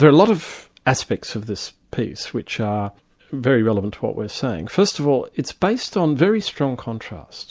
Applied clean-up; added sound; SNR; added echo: none; none; none; none.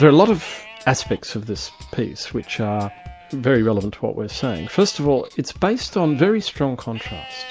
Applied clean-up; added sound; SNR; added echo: none; Livestock, farm animals, working animals + Bass drum / Drum kit; 19 dB; none.